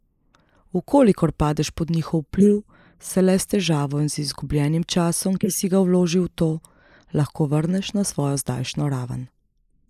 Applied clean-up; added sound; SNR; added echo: neural mask model Resemble Enhance denoiser.